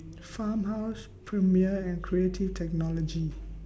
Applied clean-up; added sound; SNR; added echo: none; none; none; none.